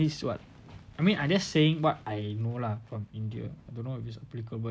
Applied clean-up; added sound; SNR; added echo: none; none; none; none.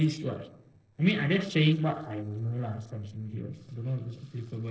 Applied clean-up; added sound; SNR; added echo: neural separator model SepFormer DNS4.